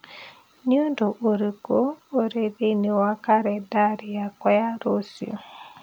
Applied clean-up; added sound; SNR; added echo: none; none; none; none.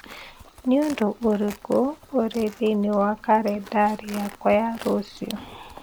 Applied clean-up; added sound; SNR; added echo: none; Livestock, farm animals, working animals; 20 dB; none.